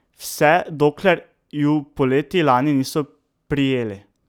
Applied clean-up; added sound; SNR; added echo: none; none; none; none.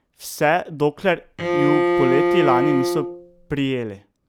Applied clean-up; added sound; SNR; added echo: none; Bowed string instrument; -2 dB; none.